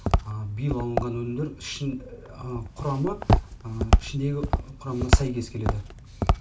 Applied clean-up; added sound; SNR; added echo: none; Walk, footsteps; -4 dB; reverberation time 0.3 s.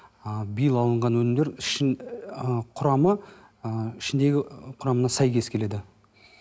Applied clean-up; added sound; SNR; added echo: none; none; none; none.